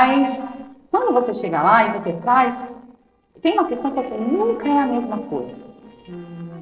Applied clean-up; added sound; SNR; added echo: neural separator model SepFormer DNS4.